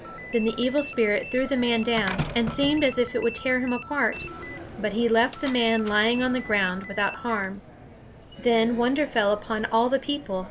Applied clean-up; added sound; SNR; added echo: none; Ringtone + Slam; 12 dB; none.